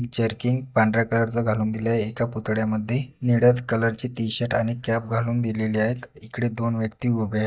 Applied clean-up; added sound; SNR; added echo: neural mask model DeepFilterNet 3.